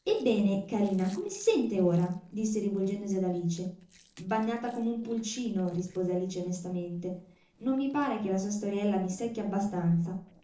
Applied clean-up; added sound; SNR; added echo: neural separator model SepFormer DNS4.